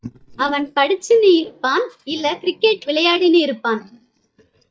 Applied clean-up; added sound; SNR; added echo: neural mask model DeepFilterNet 3.